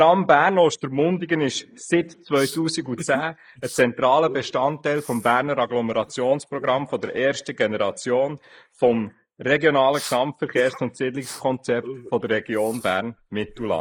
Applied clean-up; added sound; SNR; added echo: neural mask model Resemble Enhance denoiser.